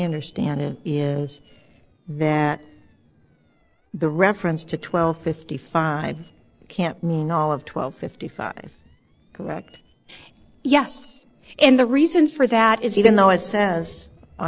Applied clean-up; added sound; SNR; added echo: neural separator model SepFormer DNS4.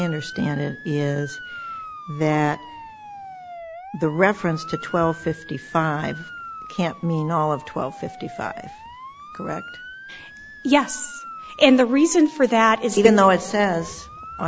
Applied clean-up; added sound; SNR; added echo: none; Motor vehicle (road) / Siren; 16 dB; none.